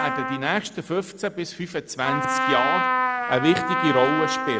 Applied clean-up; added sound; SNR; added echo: none; Trumpet; 1 dB; none.